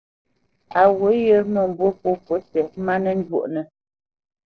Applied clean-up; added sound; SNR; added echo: neural separator model SepFormer DNS4.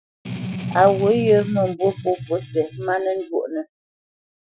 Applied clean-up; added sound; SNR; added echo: classical method Wiener filter.